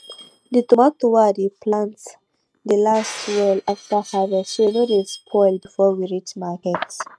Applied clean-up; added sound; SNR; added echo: neural mask model RNNoise.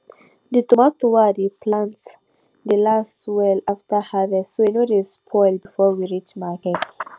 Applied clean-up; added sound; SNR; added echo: none; none; none; none.